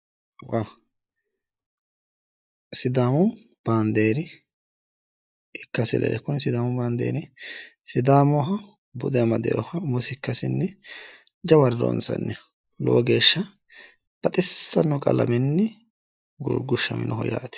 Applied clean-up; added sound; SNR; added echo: neural mask model DeepFilterNet 3.